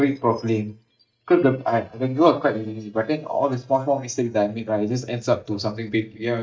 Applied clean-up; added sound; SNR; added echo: neural mask model DeepFilterNet 3.